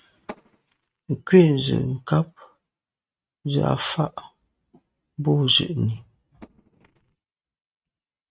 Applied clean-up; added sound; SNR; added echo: neural mask model RNNoise.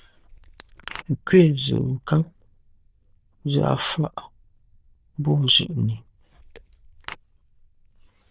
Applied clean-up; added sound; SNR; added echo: neural diffusion model UNIVERSE++.